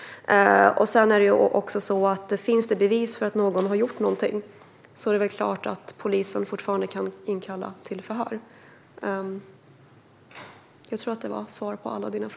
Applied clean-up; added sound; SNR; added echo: none; none; none; none.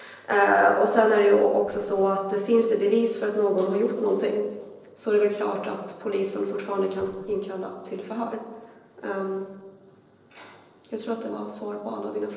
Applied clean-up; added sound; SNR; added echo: neural separator model SepFormer DNS4.